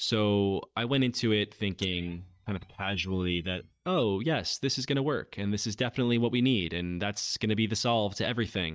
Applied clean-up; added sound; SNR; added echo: neural mask model DeepFilterNet 3.